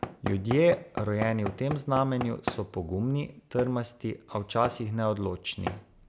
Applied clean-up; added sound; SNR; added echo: none; Knock / Wood; 10 dB; none.